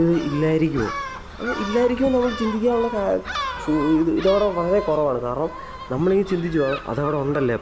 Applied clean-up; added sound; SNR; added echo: none; Gull, seagull; 11 dB; none.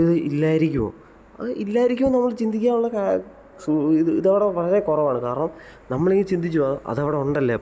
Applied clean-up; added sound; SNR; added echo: none; none; none; none.